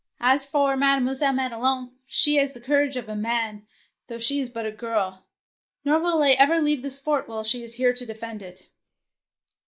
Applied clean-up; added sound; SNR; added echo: neural mask model Resemble Enhance denoiser.